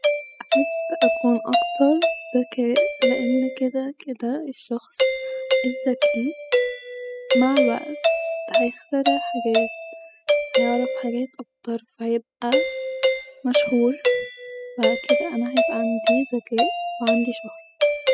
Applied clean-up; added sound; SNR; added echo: classical method spectral subtraction.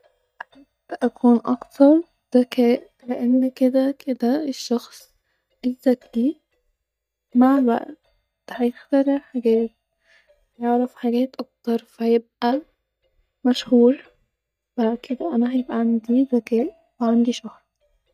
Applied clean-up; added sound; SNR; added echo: neural mask model DeepFilterNet 3.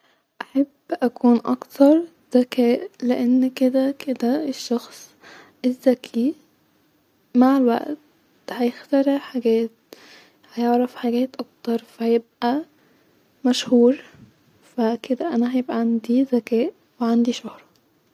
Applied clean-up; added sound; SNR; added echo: none; none; none; none.